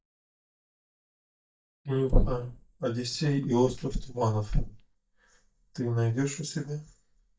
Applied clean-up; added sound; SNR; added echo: neural mask model DeepFilterNet 3.